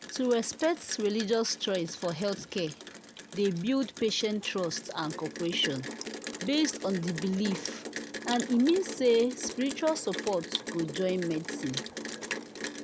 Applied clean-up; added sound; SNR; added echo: none; Rain; 10 dB; none.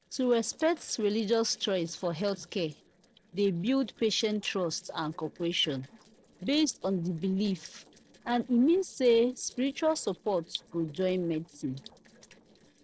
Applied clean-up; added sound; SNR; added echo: neural separator model SepFormer DNS4.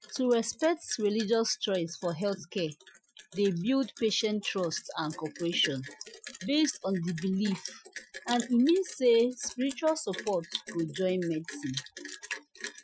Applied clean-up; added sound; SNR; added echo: classical method Wiener filter.